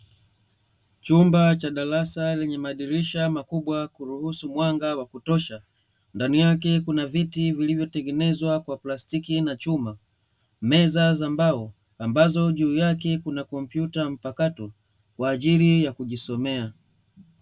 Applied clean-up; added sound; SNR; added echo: none; none; none; none.